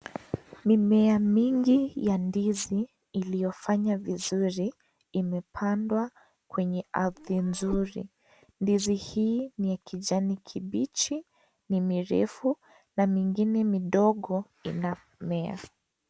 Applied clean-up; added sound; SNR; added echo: none; Meow; 13 dB; none.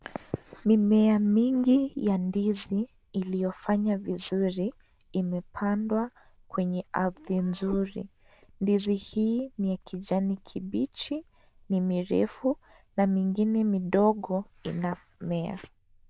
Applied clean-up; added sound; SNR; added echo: neural diffusion model UNIVERSE++.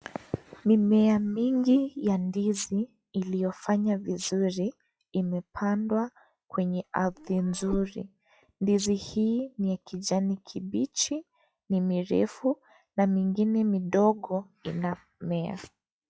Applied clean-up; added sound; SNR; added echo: classical method log-MMSE.